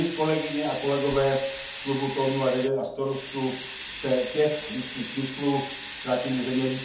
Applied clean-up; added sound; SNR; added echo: none; Hiss; 4 dB; reverberation time 0.6 s.